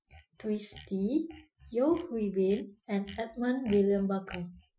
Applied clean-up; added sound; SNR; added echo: classical method Wiener filter.